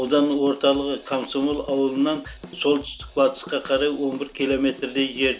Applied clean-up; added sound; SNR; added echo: none; Drum / Drum kit; 20 dB; none.